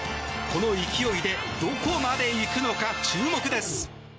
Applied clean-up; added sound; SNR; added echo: none; none; none; none.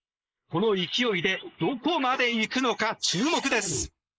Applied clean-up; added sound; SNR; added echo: neural mask model Resemble Enhance denoiser.